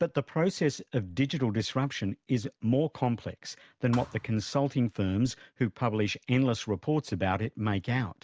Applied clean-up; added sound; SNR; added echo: none; Thump, thud; 18 dB; none.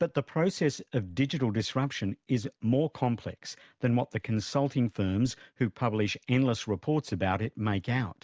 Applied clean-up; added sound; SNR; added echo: none; none; none; none.